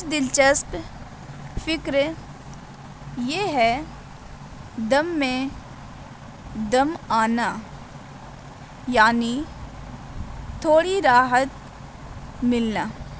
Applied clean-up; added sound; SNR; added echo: none; none; none; none.